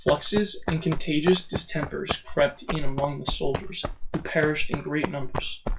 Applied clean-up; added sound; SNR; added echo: classical method WPE with log-MMSE.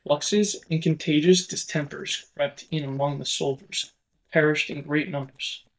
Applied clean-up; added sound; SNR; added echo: neural mask model DeepFilterNet 3.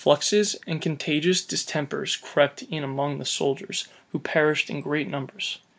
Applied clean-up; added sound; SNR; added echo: none; none; none; none.